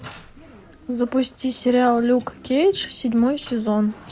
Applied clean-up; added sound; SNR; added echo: none; none; none; none.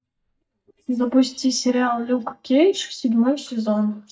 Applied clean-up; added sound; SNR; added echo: neural mask model DeepFilterNet 3.